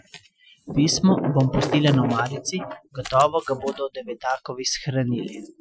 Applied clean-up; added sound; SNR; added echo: classical method Wiener filter.